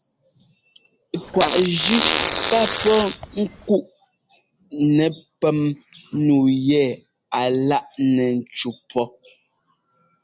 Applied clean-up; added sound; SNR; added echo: none; Fart; 0 dB; none.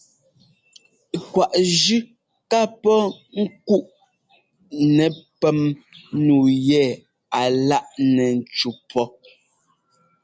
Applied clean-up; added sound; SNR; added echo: none; none; none; none.